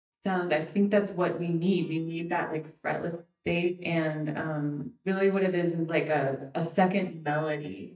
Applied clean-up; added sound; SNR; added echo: neural mask model DeepFilterNet 3.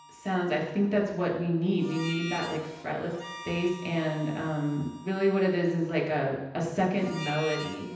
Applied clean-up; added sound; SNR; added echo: none; Harmonica; 15 dB; reverberation time 0.9 s.